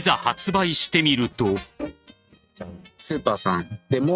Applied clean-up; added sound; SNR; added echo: neural mask model RNNoise.